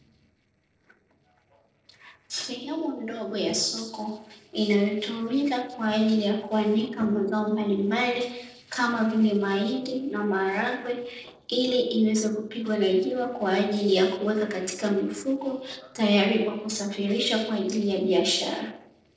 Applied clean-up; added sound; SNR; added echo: neural separator model SepFormer DNS4.